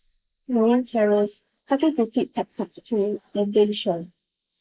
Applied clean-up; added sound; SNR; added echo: neural mask model Resemble Enhance denoiser.